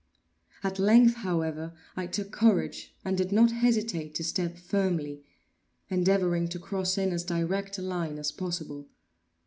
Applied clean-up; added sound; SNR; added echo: none; none; none; none.